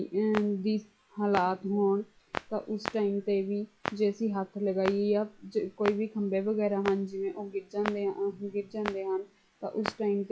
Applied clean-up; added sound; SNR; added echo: classical method log-MMSE.